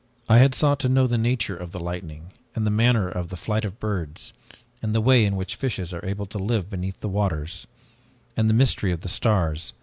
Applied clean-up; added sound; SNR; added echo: none; none; none; none.